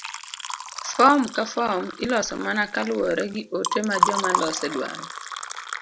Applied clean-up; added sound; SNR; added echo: none; Liquid; 5 dB; none.